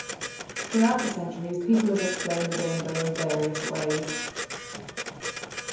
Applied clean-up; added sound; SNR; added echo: none; Printer; 6 dB; reverberation time 0.9 s.